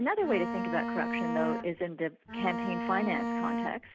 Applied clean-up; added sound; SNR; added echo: none; Bowed string instrument; 1 dB; none.